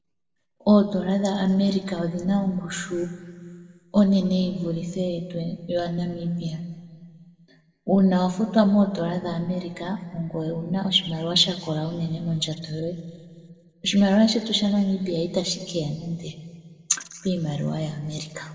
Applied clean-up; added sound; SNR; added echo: none; none; none; reverberation time 1.6 s.